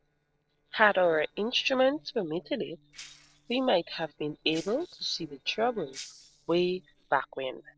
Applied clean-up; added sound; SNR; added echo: neural separator model SepFormer DNS4.